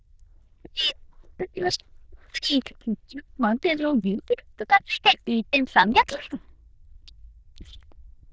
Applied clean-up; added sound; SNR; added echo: neural diffusion model UNIVERSE++.